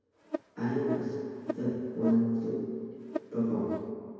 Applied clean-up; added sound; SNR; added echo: none; Buzz; 8 dB; reverberation time 2.2 s.